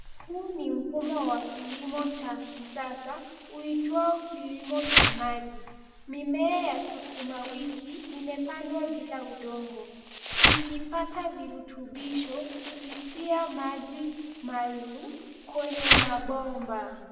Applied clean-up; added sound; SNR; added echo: none; Insect; -2 dB; reverberation time 1.1 s.